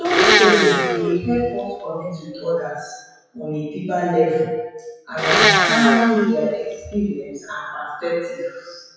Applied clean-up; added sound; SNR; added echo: classical method WPE with log-MMSE.